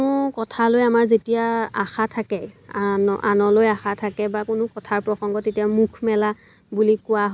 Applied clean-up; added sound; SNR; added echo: none; none; none; none.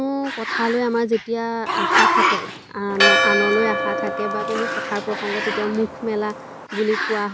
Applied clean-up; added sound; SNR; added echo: none; Growling + Church bell; -1 dB; none.